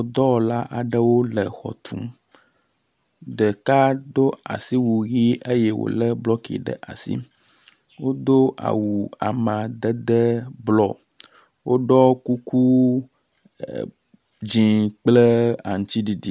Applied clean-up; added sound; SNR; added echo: none; none; none; none.